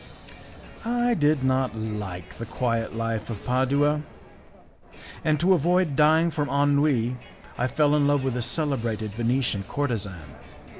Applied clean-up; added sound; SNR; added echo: none; Crowd; 19 dB; none.